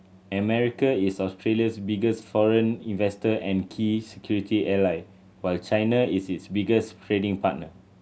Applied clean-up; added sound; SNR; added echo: none; none; none; none.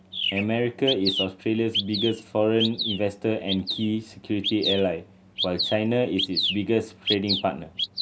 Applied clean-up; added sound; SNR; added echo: none; Bird vocalization, bird call, bird song; 5 dB; none.